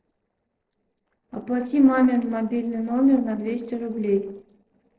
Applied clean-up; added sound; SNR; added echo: neural separator model SepFormer DNS4.